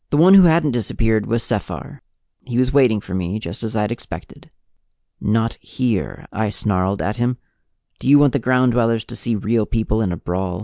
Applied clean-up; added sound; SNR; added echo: none; none; none; none.